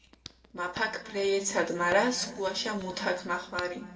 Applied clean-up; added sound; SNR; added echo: none; Hands; 18 dB; reverberation time 1.8 s.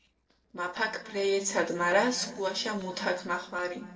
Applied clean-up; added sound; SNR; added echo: neural separator model SepFormer DNS4.